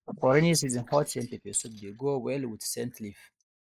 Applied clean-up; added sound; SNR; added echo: neural mask model Resemble Enhance denoiser.